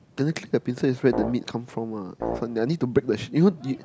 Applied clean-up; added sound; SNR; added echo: none; Brass instrument; 9 dB; none.